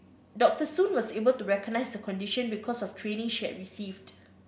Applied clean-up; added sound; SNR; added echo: none; none; none; none.